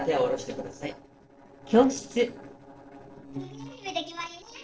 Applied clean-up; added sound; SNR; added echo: neural separator model SepFormer DNS4.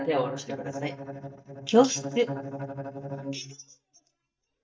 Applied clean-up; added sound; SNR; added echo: neural mask model DeepFilterNet 3.